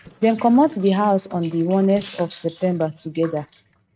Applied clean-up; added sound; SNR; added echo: neural mask model RNNoise.